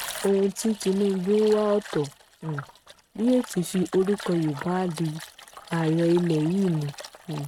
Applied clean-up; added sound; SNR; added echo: neural mask model RNNoise.